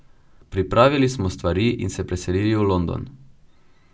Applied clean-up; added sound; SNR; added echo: none; none; none; none.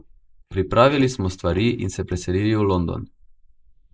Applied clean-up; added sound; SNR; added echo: neural mask model Resemble Enhance denoiser.